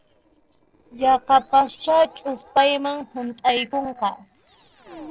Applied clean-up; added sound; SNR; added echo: neural separator model SepFormer DNS4.